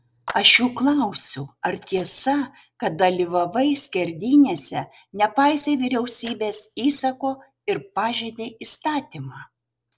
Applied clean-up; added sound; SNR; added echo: neural separator model SepFormer DNS4.